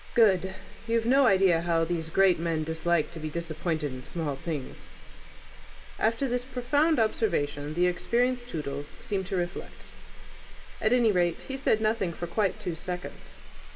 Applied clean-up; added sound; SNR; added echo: none; Sawing; 19 dB; reverberation time 2.1 s.